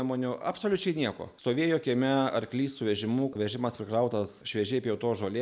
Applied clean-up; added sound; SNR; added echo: none; none; none; none.